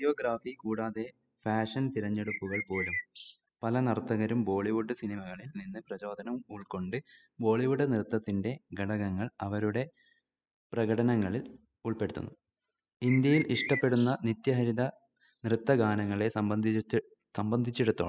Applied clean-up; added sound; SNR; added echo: classical method spectral subtraction.